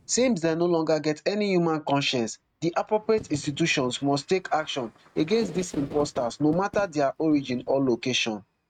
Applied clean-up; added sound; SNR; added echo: neural mask model RNNoise.